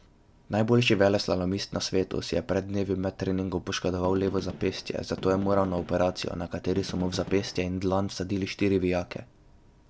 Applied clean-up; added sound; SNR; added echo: none; Gunshot, gunfire; 15 dB; none.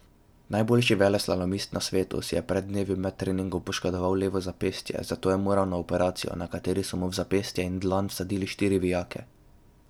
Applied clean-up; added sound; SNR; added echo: none; none; none; none.